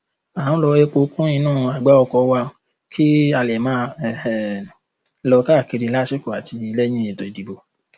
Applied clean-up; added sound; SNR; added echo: none; none; none; none.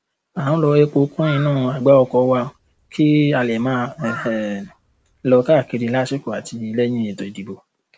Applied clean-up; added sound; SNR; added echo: none; Crow; 19 dB; none.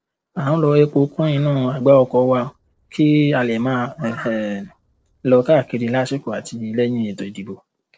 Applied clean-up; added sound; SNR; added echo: neural separator model SepFormer DNS4.